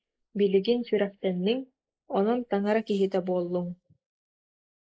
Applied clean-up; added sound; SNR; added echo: neural mask model Resemble Enhance denoiser.